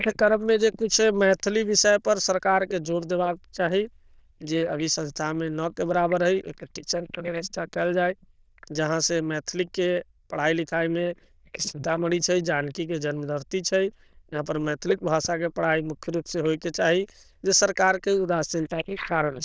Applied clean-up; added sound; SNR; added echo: neural diffusion model UNIVERSE++.